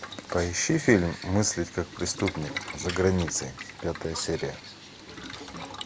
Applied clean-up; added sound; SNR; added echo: none; Boiling; 12 dB; none.